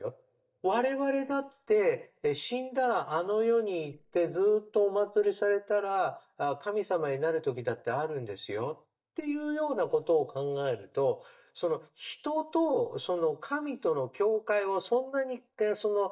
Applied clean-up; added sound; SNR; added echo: neural mask model DeepFilterNet 3.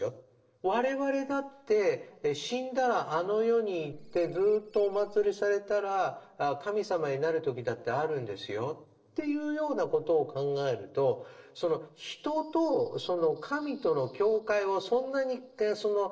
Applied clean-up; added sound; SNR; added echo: neural separator model SepFormer DNS4.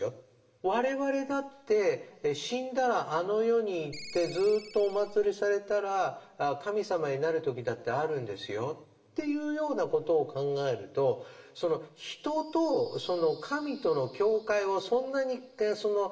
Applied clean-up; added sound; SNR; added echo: none; Ringtone; 15 dB; reverberation time 1.4 s.